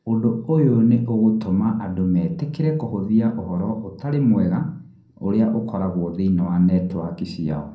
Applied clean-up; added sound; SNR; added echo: none; none; none; reverberation time 0.6 s.